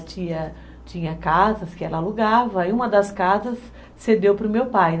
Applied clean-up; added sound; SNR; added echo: none; none; none; none.